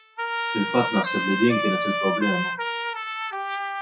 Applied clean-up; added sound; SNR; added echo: classical method WPE with log-MMSE.